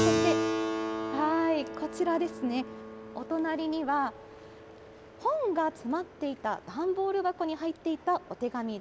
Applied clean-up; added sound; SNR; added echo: none; Keyboard (musical); 4 dB; none.